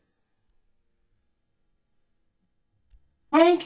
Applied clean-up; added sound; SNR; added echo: neural mask model DeepFilterNet 3.